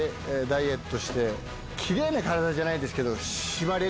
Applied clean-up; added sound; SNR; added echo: none; none; none; none.